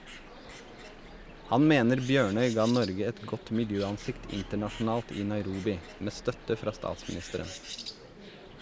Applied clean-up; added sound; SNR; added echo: none; Bird; 14 dB; none.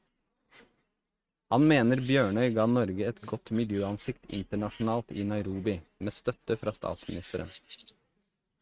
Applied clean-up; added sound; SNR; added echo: neural mask model RNNoise.